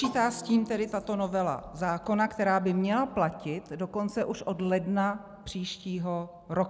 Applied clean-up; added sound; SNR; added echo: none; Percussion; 17 dB; none.